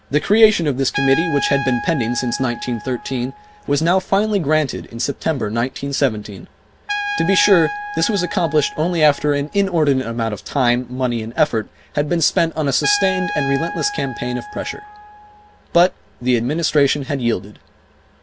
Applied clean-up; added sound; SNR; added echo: none; Trumpet; 11 dB; none.